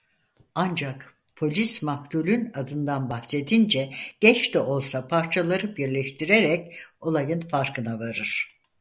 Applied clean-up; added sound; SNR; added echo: none; none; none; none.